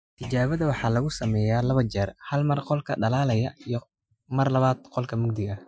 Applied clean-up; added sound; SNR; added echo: classical method Wiener filter.